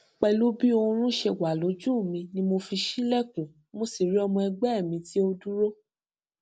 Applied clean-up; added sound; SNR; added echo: none; none; none; none.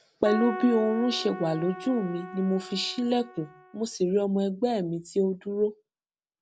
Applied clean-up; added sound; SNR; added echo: none; Keyboard (musical); 11 dB; none.